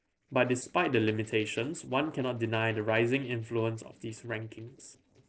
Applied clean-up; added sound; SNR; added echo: neural separator model SepFormer DNS4.